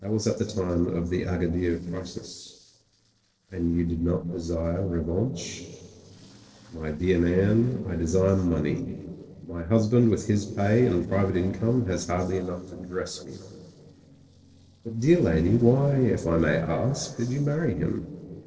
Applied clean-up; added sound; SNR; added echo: neural separator model SepFormer DNS4.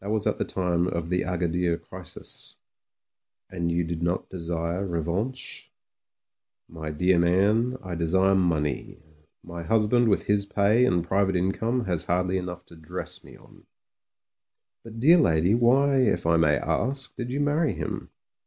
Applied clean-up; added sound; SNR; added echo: none; none; none; none.